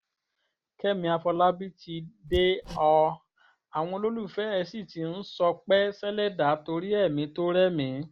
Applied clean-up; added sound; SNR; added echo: none; Hammer; 14 dB; none.